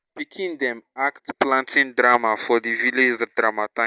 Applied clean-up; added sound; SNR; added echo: none; none; none; none.